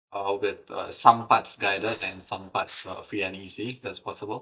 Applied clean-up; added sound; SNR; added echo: neural mask model DeepFilterNet 3.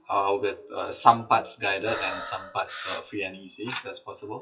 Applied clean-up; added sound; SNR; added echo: classical method WPE with log-MMSE.